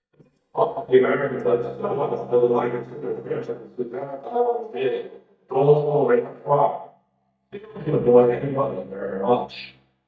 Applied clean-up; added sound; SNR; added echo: neural mask model DeepFilterNet 3.